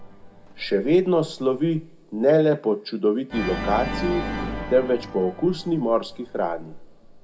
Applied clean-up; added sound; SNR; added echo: none; Organ; 11 dB; reverberation time 0.6 s.